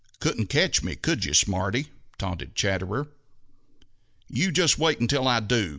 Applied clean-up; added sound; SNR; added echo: none; none; none; none.